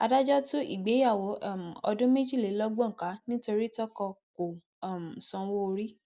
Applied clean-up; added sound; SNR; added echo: none; none; none; none.